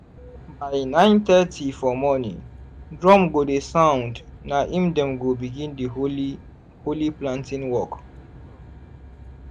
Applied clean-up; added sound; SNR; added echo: none; Aircraft; 19 dB; none.